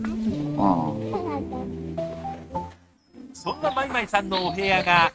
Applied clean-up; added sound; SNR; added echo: neural mask model RNNoise.